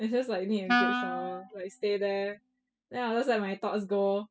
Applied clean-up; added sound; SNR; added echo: classical method spectral subtraction.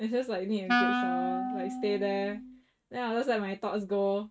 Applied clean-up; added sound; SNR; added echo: neural mask model RNNoise.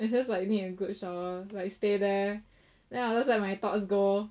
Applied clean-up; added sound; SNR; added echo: none; none; none; none.